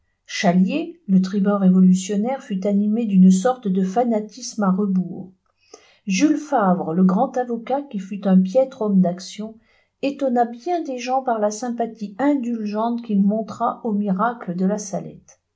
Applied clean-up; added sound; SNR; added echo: none; none; none; none.